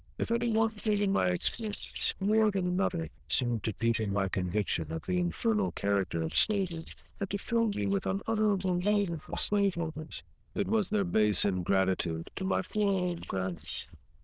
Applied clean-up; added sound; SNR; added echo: neural diffusion model UNIVERSE++.